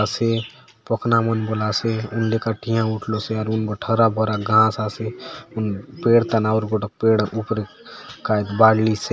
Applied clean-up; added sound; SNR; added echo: none; none; none; none.